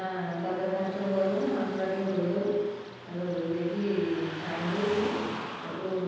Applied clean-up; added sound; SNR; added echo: none; Car passing by / Traffic noise, roadway noise; 10 dB; reverberation time 1.2 s.